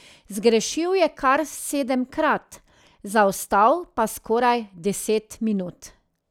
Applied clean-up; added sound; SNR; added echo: none; none; none; none.